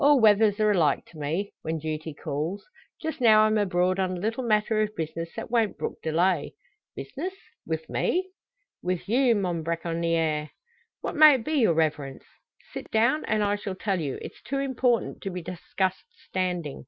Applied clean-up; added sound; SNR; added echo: none; none; none; none.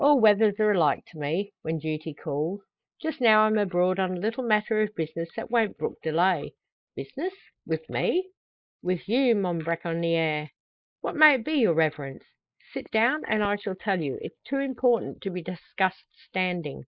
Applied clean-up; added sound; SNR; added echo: neural mask model Resemble Enhance denoiser.